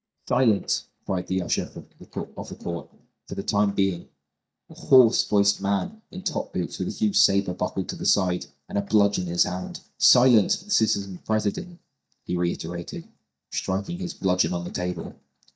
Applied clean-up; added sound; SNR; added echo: neural mask model DeepFilterNet 3.